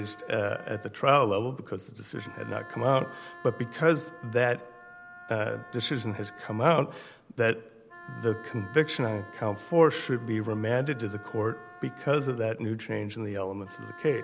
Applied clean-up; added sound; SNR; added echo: none; Wind instrument, woodwind instrument; 19 dB; none.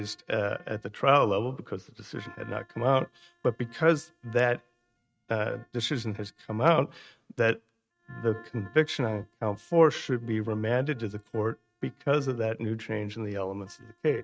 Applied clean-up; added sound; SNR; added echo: neural mask model RNNoise.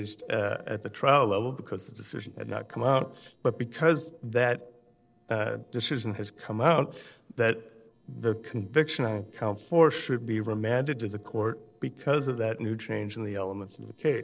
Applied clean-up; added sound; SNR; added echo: neural separator model SepFormer DNS4.